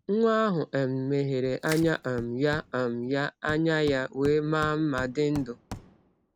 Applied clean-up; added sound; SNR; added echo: none; Crushing + Hammer; 17 dB; none.